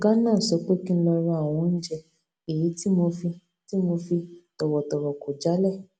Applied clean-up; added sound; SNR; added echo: none; none; none; none.